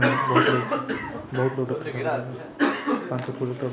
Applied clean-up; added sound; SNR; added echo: none; Cough; -3 dB; reverberation time 2.1 s.